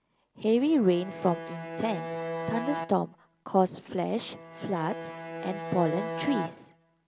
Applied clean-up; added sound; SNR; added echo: none; Bowed string instrument; 8 dB; none.